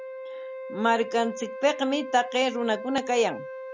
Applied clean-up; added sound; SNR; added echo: none; Wind instrument, woodwind instrument; 10 dB; none.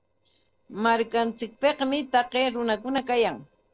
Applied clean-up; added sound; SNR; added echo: neural separator model SepFormer DNS4.